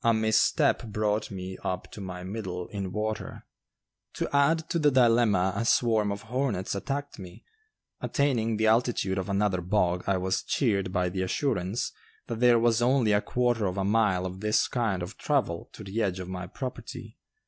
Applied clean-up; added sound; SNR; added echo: none; none; none; none.